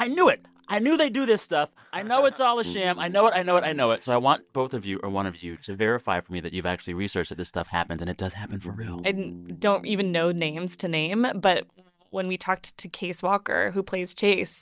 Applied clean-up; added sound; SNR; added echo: neural mask model DeepFilterNet 3.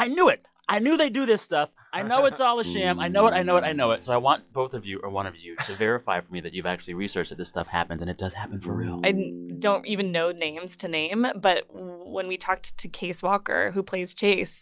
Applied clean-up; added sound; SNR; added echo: classical method log-MMSE.